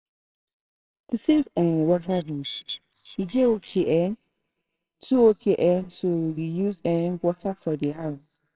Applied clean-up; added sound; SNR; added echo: neural separator model SepFormer WHAMR!.